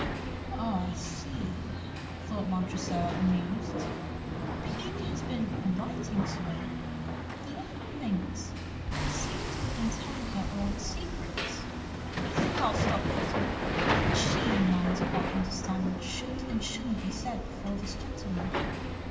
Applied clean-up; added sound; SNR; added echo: none; Hammer; -2 dB; reverberation time 2.0 s.